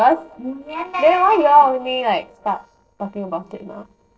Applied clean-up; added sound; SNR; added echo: neural separator model SepFormer DNS4.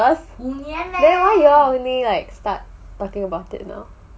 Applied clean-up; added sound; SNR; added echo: none; none; none; none.